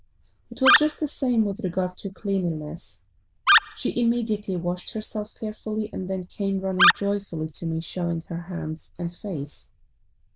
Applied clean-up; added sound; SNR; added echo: neural diffusion model UNIVERSE++.